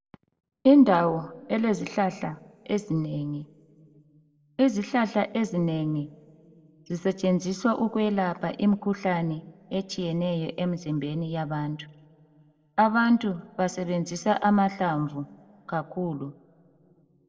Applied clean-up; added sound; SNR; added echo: none; none; none; reverberation time 1.1 s.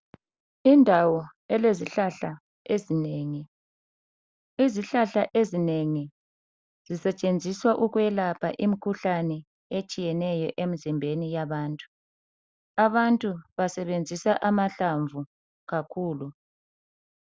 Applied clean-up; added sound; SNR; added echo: none; none; none; none.